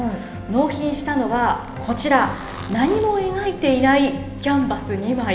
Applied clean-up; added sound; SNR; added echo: none; Zipper (clothing); 18 dB; reverberation time 1.1 s.